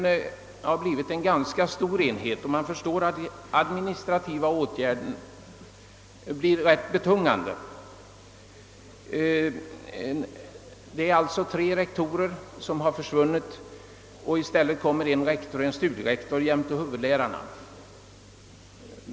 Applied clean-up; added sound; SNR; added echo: none; none; none; none.